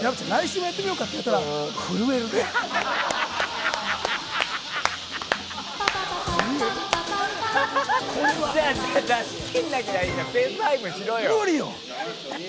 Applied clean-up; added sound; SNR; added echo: none; Bird; 10 dB; none.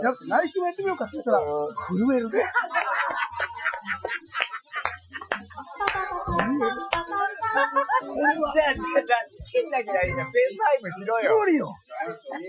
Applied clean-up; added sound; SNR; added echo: classical method Wiener filter.